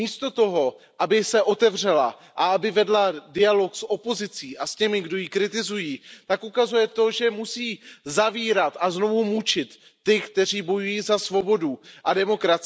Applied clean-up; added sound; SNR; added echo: none; none; none; none.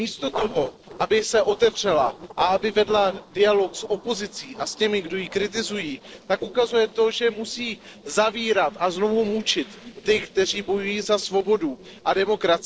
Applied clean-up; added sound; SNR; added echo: neural separator model SepFormer DNS4.